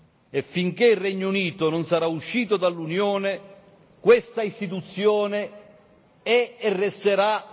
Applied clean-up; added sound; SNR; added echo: none; none; none; none.